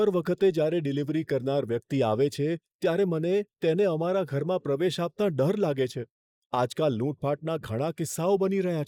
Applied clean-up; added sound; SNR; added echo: neural mask model Resemble Enhance denoiser.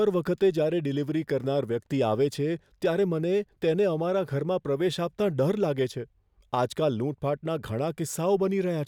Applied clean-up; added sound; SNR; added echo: none; none; none; none.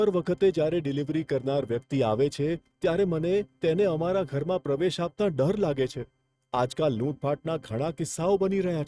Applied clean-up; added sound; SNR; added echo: neural mask model RNNoise.